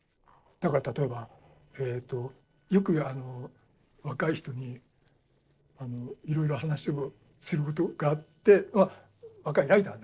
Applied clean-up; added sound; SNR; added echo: neural separator model SepFormer DNS4.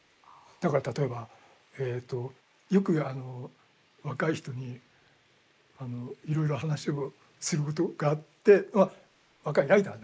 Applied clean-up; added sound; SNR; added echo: neural mask model Resemble Enhance denoiser.